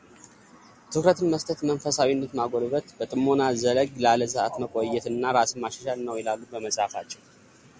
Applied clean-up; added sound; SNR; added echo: none; none; none; none.